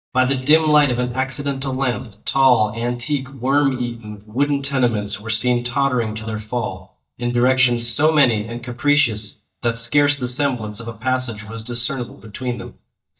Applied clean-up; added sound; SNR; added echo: neural mask model DeepFilterNet 3.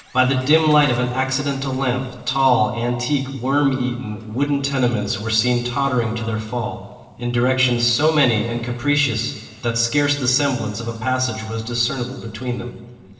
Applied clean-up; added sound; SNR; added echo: neural separator model SepFormer DNS4.